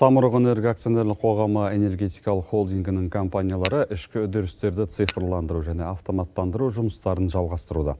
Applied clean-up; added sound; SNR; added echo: none; Tap / Glass; 14 dB; none.